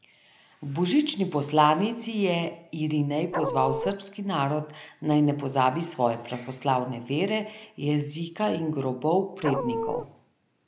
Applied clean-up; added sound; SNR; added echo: none; Dog; 3 dB; none.